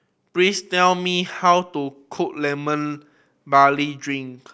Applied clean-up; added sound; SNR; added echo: none; none; none; none.